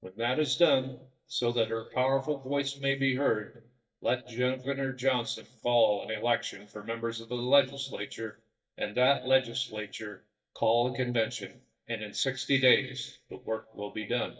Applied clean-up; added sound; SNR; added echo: neural mask model DeepFilterNet 3.